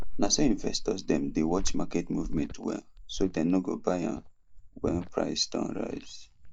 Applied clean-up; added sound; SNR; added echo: neural mask model DeepFilterNet 3.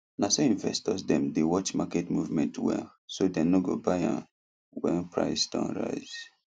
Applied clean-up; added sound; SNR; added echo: none; none; none; none.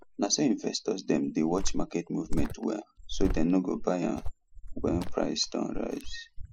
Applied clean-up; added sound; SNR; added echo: classical method spectral subtraction.